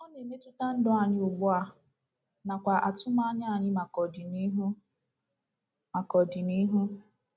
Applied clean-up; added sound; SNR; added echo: none; none; none; none.